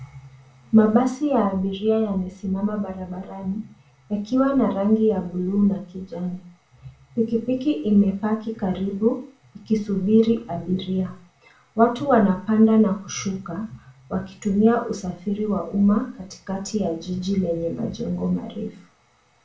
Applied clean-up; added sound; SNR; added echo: none; none; none; reverberation time 0.3 s.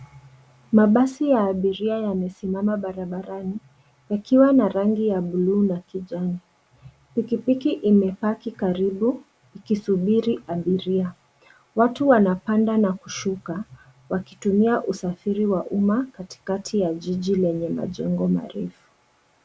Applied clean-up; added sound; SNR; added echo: none; none; none; none.